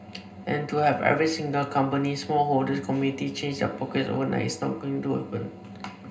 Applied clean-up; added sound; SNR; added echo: none; none; none; reverberation time 0.2 s.